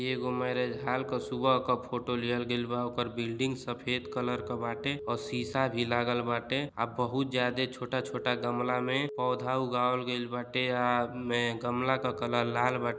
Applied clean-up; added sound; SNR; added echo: none; Telephone; 14 dB; none.